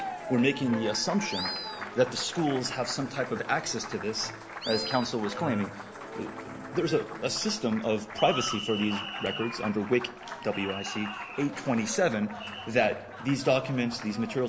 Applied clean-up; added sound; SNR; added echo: none; Applause + Animal; 9 dB; none.